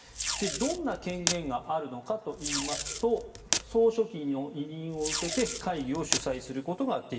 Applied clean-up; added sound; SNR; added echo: none; Packing tape, duct tape; 3 dB; reverberation time 1.6 s.